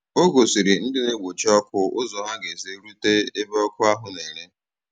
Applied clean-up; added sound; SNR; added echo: none; none; none; none.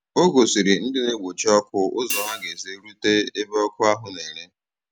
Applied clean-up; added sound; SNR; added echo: none; Hi-hat; 12 dB; none.